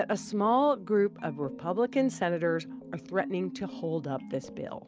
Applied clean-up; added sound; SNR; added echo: none; none; none; none.